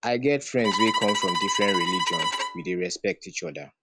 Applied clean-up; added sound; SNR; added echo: none; Bowed string instrument; 1 dB; none.